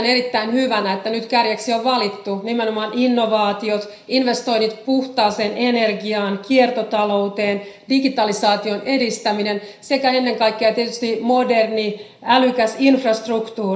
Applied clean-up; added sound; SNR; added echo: none; none; none; reverberation time 0.5 s.